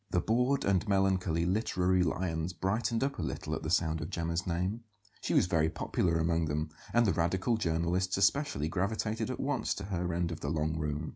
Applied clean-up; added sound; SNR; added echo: none; none; none; none.